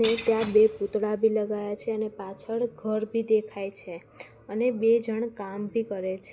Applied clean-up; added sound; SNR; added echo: none; Shatter / Crushing; 15 dB; none.